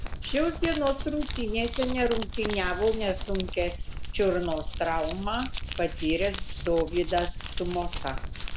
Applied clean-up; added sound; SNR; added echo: none; Crumpling, crinkling; 3 dB; none.